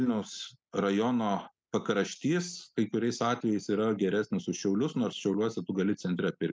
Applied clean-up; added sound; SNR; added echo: none; none; none; none.